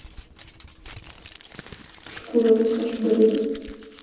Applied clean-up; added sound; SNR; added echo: none; Crumpling, crinkling; 20 dB; reverberation time 1.1 s.